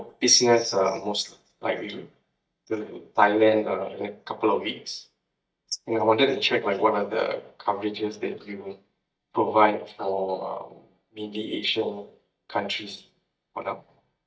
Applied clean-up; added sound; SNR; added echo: neural mask model DeepFilterNet 3.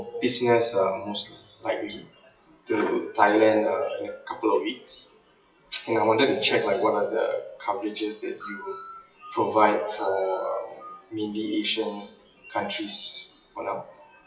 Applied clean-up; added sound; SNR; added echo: classical method WPE with log-MMSE.